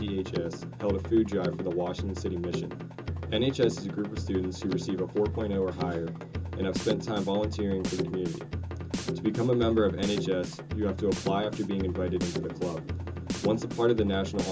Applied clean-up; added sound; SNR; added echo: none; Drum kit; 5 dB; reverberation time 0.2 s.